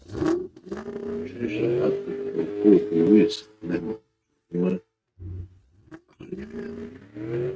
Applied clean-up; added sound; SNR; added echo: neural mask model RNNoise.